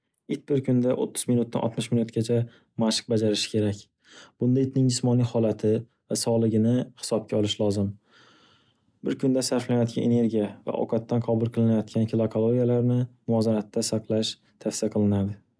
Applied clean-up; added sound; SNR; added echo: none; none; none; none.